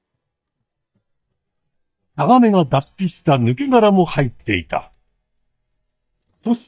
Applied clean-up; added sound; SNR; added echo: neural mask model DeepFilterNet 3.